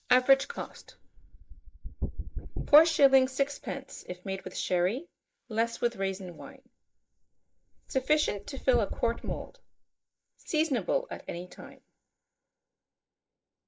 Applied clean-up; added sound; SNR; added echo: neural mask model Resemble Enhance denoiser.